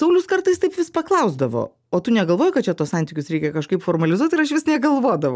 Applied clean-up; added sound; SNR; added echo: none; none; none; none.